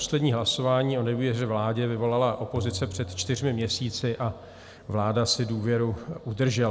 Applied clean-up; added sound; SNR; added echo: none; Tabla; 14 dB; none.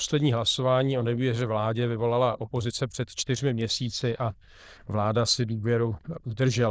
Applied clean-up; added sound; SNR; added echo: neural diffusion model UNIVERSE++.